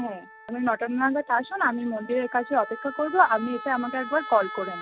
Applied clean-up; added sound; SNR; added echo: none; Wind instrument, woodwind instrument; 14 dB; none.